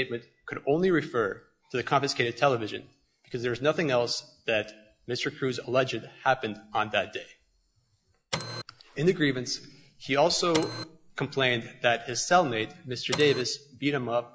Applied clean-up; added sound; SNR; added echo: classical method log-MMSE.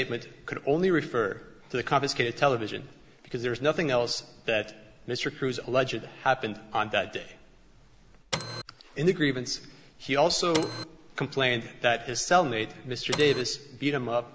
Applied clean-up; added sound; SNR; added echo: none; Printer; 4 dB; none.